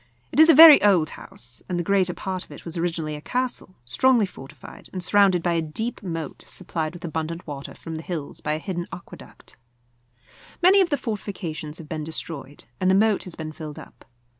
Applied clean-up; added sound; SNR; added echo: none; none; none; none.